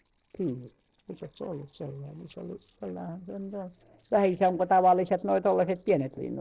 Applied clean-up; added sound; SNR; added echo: neural separator model SepFormer DNS4.